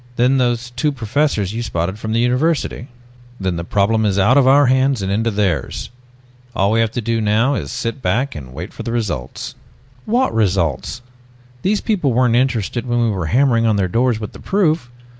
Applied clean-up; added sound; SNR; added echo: none; none; none; none.